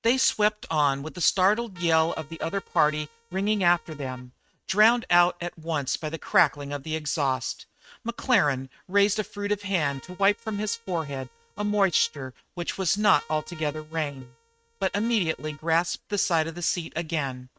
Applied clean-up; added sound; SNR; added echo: neural mask model RNNoise.